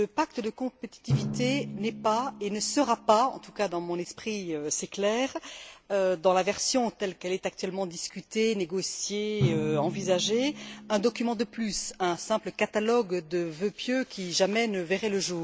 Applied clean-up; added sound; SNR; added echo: none; Drum; 11 dB; none.